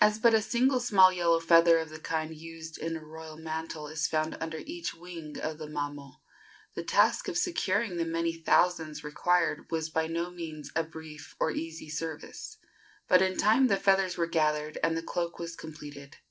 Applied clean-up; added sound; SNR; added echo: none; none; none; none.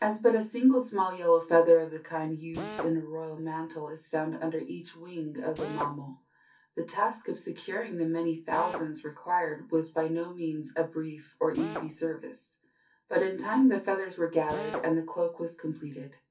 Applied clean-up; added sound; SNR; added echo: none; Drill; 17 dB; reverberation time 0.3 s.